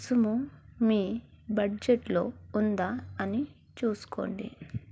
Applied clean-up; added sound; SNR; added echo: none; none; none; none.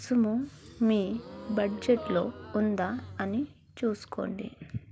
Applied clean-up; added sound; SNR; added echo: none; Gasp; 16 dB; none.